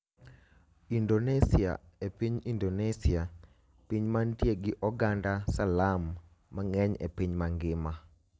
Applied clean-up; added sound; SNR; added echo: none; none; none; none.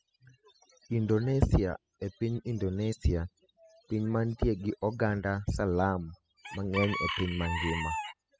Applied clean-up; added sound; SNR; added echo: classical method spectral subtraction.